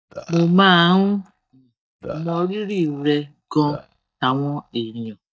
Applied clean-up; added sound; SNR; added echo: neural mask model DeepFilterNet 3.